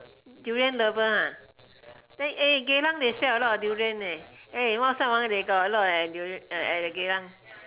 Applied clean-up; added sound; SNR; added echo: none; none; none; none.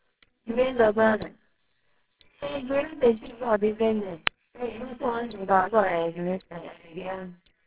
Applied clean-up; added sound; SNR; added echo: neural separator model SepFormer WHAMR!.